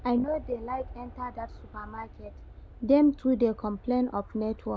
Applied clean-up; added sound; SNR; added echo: none; Aircraft; 17 dB; none.